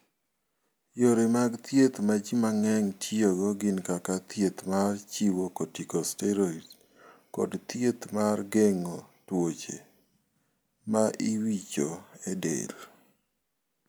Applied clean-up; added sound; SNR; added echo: none; none; none; none.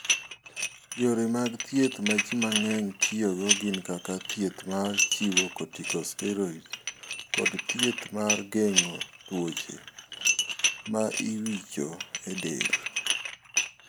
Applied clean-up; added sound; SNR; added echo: none; Dishes, pots, and pans; 1 dB; none.